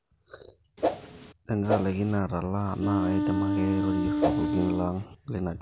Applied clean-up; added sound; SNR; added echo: none; Whoosh, swoosh, swish + Wind instrument, woodwind instrument; -1 dB; none.